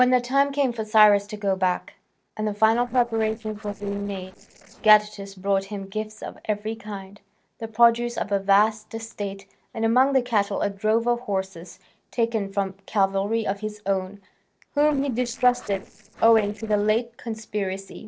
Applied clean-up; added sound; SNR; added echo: neural separator model SepFormer DNS4.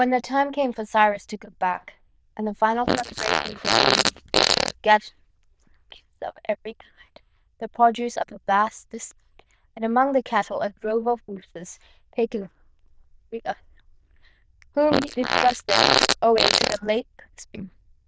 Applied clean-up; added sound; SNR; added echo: neural diffusion model UNIVERSE++.